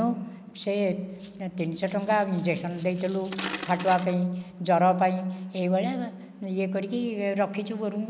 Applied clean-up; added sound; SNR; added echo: none; Coin (dropping); 15 dB; none.